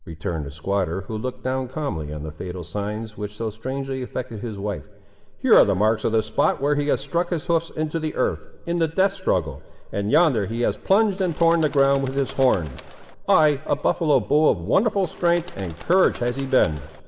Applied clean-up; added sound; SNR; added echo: none; Bird; 18 dB; reverberation time 1.4 s.